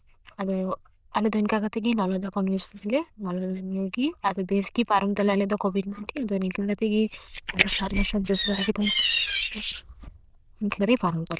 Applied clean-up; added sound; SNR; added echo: neural diffusion model UNIVERSE++.